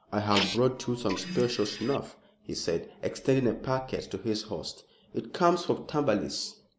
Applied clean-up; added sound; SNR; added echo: none; Printer; 6 dB; none.